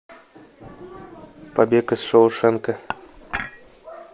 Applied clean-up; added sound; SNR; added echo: none; Dishes, pots, and pans / Chink, clink; 10 dB; none.